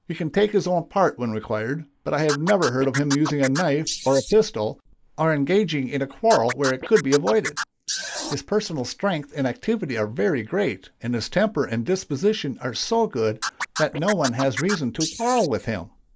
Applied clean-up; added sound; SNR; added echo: neural mask model Resemble Enhance denoiser.